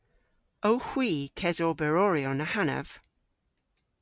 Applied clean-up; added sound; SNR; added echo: none; none; none; none.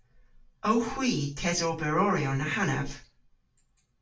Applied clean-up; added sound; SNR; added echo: none; none; none; reverberation time 0.3 s.